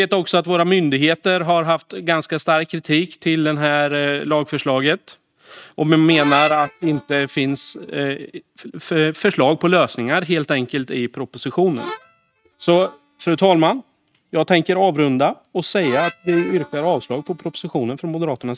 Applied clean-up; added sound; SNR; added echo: neural mask model RNNoise.